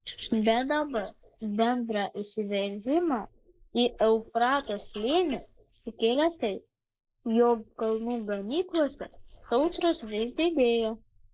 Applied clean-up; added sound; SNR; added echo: neural mask model Resemble Enhance denoiser.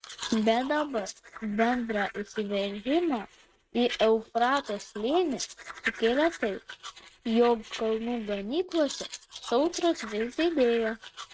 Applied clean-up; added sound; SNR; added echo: neural mask model RNNoise.